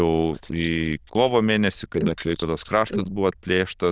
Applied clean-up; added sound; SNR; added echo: neural diffusion model UNIVERSE++.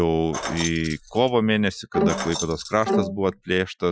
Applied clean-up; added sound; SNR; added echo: classical method Wiener filter.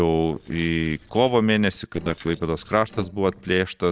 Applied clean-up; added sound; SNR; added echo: neural separator model SepFormer DNS4.